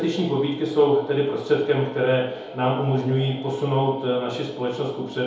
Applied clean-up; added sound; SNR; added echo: none; none; none; reverberation time 1.9 s.